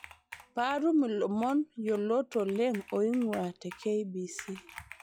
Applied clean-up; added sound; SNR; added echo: classical method log-MMSE.